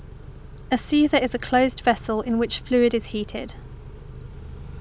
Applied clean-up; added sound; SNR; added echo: none; Idling / Accelerating, revving, vroom / Car; 15 dB; none.